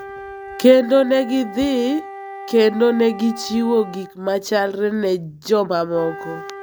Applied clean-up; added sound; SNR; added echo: none; Wind instrument, woodwind instrument; 16 dB; none.